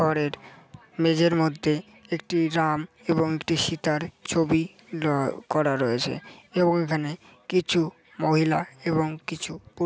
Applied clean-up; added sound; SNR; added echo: none; none; none; none.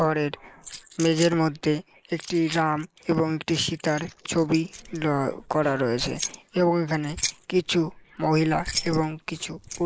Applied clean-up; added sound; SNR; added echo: neural mask model Resemble Enhance denoiser.